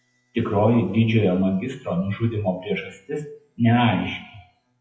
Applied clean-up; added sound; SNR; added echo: classical method WPE with log-MMSE.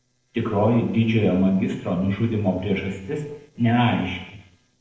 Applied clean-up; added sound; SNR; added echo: neural separator model SepFormer DNS4.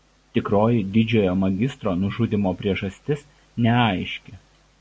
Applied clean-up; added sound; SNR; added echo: none; none; none; none.